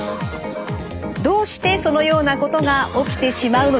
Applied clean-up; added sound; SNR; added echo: none; Cough; 18 dB; none.